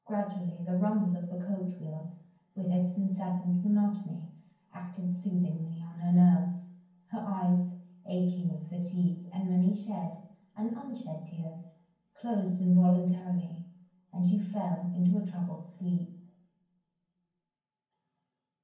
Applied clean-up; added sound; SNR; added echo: none; none; none; reverberation time 0.9 s.